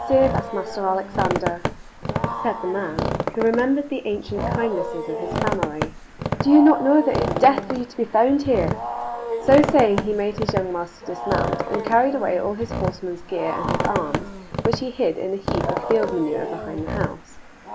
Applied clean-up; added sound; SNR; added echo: none; Squeak + Wild animals; 5 dB; none.